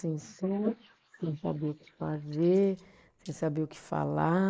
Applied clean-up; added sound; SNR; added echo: neural mask model Resemble Enhance denoiser.